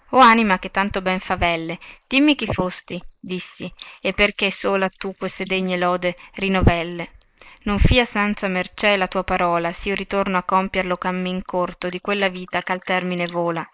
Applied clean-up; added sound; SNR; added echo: neural mask model Resemble Enhance denoiser.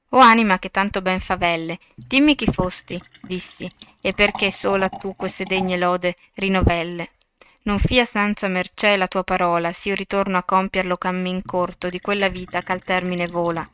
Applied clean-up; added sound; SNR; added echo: neural mask model RNNoise.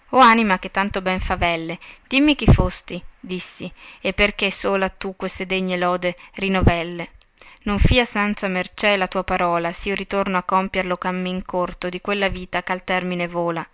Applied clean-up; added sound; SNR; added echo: none; none; none; none.